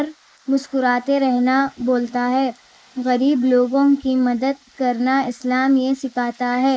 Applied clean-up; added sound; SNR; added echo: neural mask model Resemble Enhance denoiser.